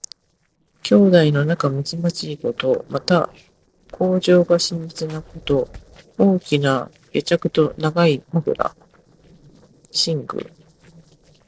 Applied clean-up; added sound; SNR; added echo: neural separator model SepFormer DNS4.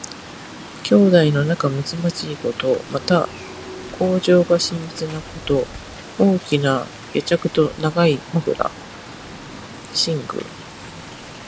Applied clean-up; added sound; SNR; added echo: none; Rain; 18 dB; none.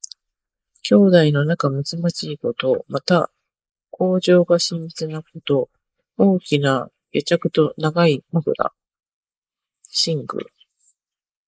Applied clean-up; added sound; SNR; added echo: neural mask model Resemble Enhance denoiser.